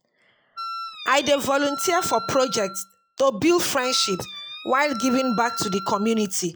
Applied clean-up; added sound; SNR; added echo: classical method log-MMSE.